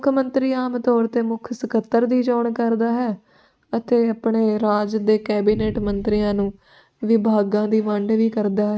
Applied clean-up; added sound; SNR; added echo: neural mask model RNNoise.